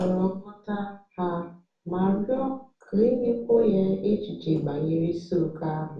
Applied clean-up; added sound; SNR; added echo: none; none; none; reverberation time 0.4 s.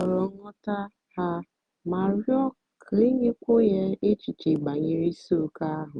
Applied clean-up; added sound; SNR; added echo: none; none; none; none.